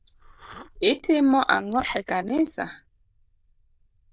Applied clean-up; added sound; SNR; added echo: neural diffusion model UNIVERSE++.